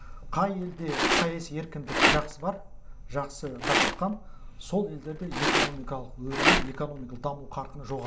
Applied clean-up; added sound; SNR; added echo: none; Rattle; -3 dB; reverberation time 0.4 s.